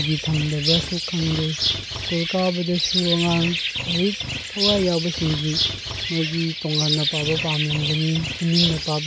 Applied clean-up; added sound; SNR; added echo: none; Bird; 2 dB; none.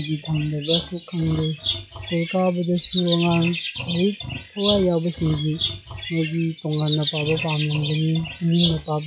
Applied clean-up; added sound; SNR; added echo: classical method log-MMSE.